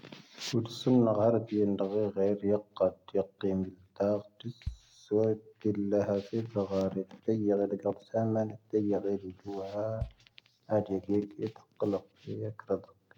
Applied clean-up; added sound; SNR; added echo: none; Bass drum; 18 dB; none.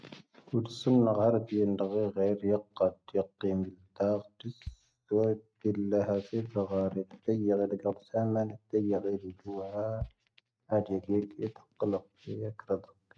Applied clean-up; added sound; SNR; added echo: neural mask model RNNoise.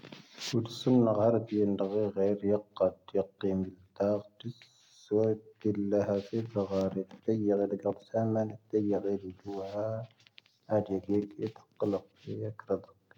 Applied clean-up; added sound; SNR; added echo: none; none; none; none.